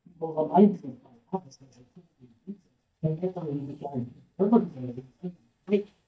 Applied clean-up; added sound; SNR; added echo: neural mask model DeepFilterNet 3.